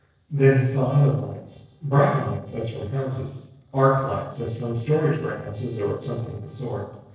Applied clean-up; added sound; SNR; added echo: neural separator model SepFormer DNS4.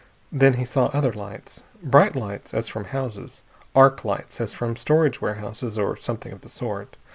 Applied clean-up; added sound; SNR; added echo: none; none; none; none.